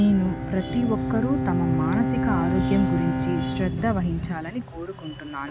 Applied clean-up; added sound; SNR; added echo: none; Bowed string instrument; 3 dB; none.